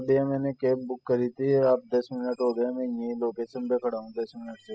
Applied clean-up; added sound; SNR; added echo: classical method spectral subtraction.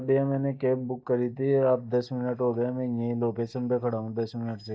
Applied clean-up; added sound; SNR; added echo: neural mask model DeepFilterNet 3.